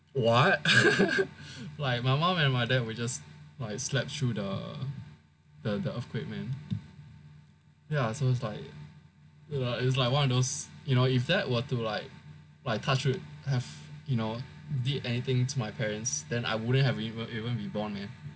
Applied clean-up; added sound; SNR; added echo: none; none; none; none.